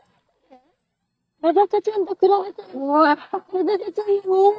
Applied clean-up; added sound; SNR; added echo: neural mask model DeepFilterNet 3.